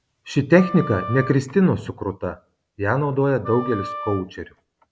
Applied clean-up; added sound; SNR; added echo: none; Wind instrument, woodwind instrument; 12 dB; none.